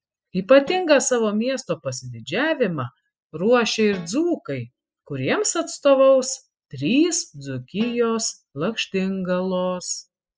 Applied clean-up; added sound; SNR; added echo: classical method spectral subtraction.